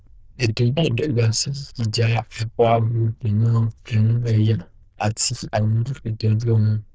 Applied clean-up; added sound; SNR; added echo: neural diffusion model UNIVERSE++.